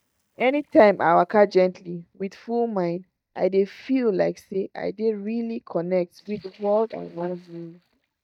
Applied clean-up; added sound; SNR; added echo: neural mask model DeepFilterNet 3.